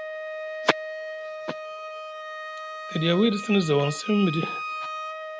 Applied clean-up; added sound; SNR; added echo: none; Wind instrument, woodwind instrument; 7 dB; none.